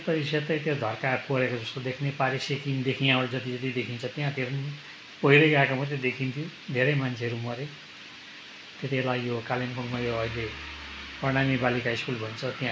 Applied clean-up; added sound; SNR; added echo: none; none; none; none.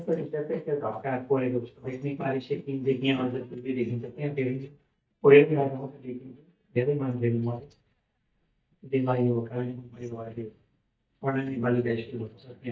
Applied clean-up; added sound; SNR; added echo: neural mask model DeepFilterNet 3.